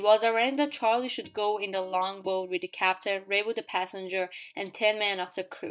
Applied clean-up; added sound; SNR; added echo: neural mask model DeepFilterNet 3.